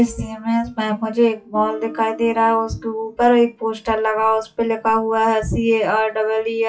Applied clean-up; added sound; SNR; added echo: classical method WPE with log-MMSE.